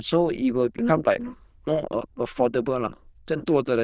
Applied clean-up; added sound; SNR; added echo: neural diffusion model UNIVERSE++.